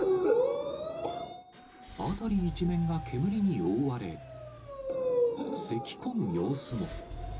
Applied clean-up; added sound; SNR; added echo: none; Engine / Car; 15 dB; reverberation time 0.2 s.